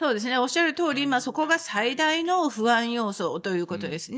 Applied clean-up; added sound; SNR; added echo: neural mask model DeepFilterNet 3.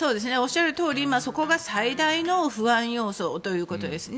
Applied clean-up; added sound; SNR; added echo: none; Electric guitar; 20 dB; none.